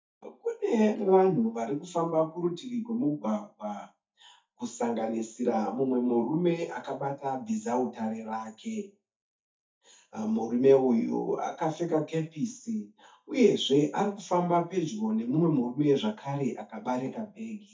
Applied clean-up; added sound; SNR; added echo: neural mask model DeepFilterNet 3.